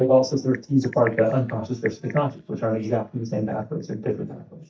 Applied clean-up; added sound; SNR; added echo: neural mask model DeepFilterNet 3.